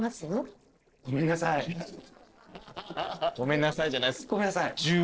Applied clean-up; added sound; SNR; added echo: neural separator model SepFormer DNS4.